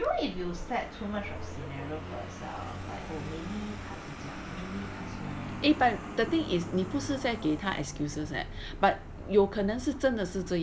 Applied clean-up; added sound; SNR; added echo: none; Vehicle; 9 dB; none.